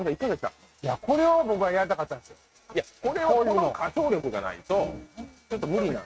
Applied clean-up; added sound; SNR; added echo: neural mask model RNNoise.